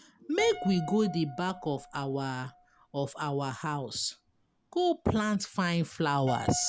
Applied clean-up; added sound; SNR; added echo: none; Piano; 15 dB; none.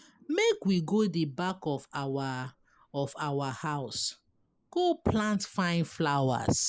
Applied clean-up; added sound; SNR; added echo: neural mask model Resemble Enhance denoiser.